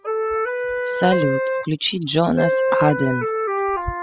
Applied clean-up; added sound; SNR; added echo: classical method spectral subtraction.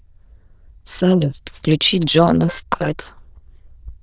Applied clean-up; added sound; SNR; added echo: neural diffusion model UNIVERSE++.